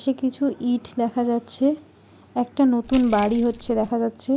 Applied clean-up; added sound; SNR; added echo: none; Keys jangling; 9 dB; none.